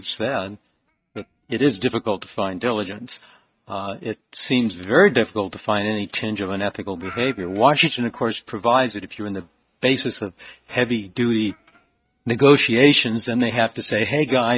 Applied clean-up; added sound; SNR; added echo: neural mask model RNNoise.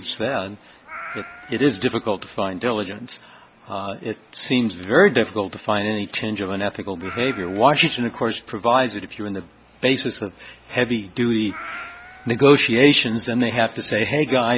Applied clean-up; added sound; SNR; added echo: none; Meow; 17 dB; none.